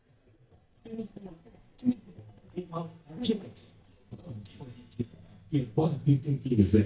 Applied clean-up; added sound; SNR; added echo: neural mask model DeepFilterNet 3.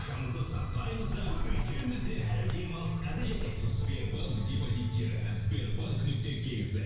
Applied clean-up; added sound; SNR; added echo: none; Bird; 4 dB; reverberation time 1.0 s.